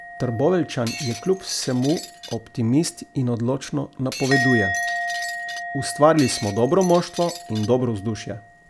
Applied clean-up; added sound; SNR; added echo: none; Musical instrument + Shatter; 8 dB; none.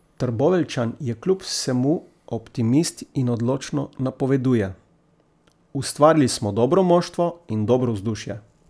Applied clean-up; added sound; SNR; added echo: none; none; none; none.